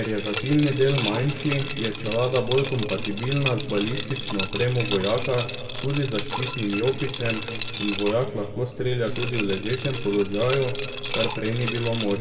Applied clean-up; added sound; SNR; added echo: none; Liquid; 8 dB; reverberation time 1.7 s.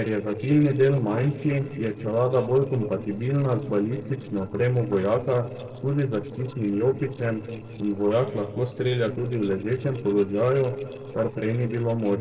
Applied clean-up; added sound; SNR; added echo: neural separator model SepFormer DNS4.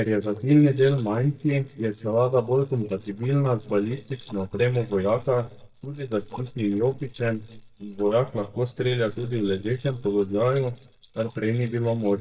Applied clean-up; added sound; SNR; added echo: neural mask model DeepFilterNet 3.